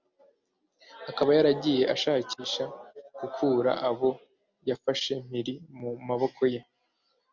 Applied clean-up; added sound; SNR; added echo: none; none; none; none.